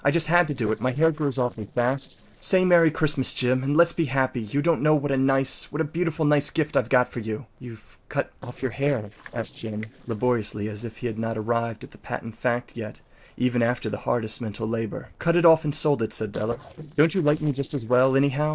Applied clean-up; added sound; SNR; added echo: neural separator model SepFormer DNS4.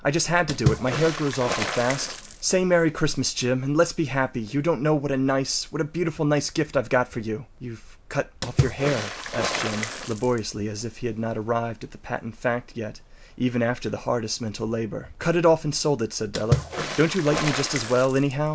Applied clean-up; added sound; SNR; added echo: none; Water / Splash, splatter; 8 dB; none.